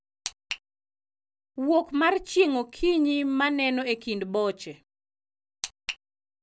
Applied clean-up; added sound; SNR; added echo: none; none; none; none.